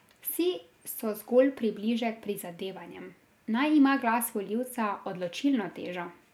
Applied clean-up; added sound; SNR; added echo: none; none; none; none.